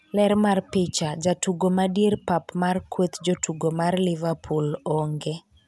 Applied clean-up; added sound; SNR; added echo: none; none; none; none.